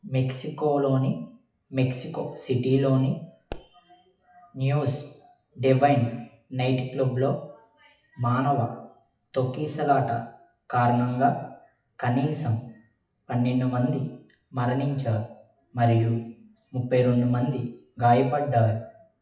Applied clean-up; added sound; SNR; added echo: classical method WPE with log-MMSE.